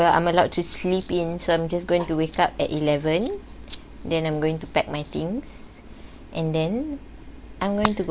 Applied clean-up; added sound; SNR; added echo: none; none; none; none.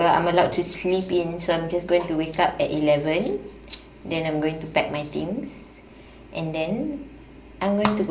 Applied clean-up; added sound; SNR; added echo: none; none; none; reverberation time 0.5 s.